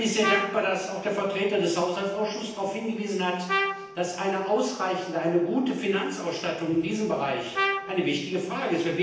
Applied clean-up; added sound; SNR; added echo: none; Trumpet; 4 dB; reverberation time 0.9 s.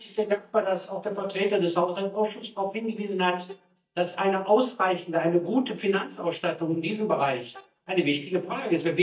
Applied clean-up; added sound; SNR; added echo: neural mask model DeepFilterNet 3.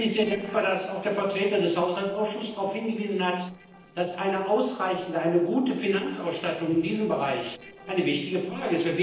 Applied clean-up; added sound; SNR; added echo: neural separator model SepFormer DNS4.